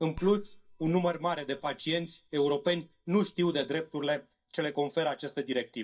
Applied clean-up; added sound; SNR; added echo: neural mask model DeepFilterNet 3.